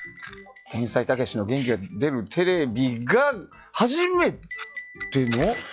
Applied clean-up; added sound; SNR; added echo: classical method log-MMSE.